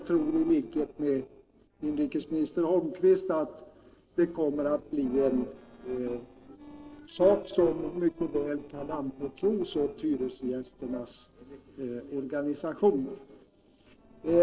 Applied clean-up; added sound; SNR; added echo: neural separator model SepFormer DNS4.